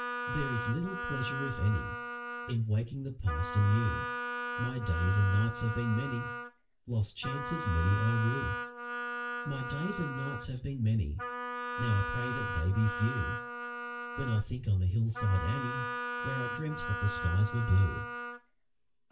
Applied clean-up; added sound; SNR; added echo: none; Wind instrument, woodwind instrument; 6 dB; reverberation time 0.2 s.